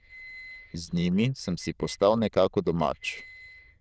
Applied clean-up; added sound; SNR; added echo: neural diffusion model UNIVERSE++.